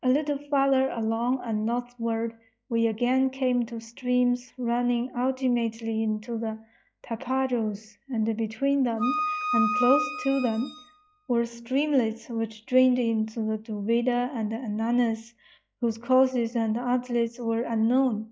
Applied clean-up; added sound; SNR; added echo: classical method log-MMSE.